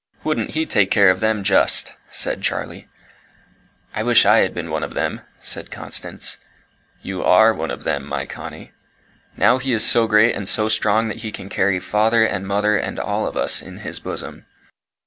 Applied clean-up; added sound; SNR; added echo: none; none; none; none.